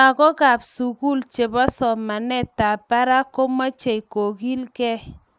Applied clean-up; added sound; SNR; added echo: none; none; none; none.